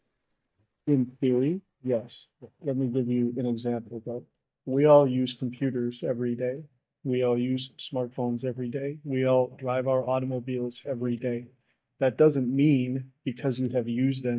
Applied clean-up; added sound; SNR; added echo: neural mask model DeepFilterNet 3.